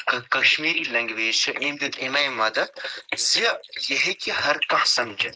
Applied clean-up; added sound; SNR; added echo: neural mask model Resemble Enhance denoiser.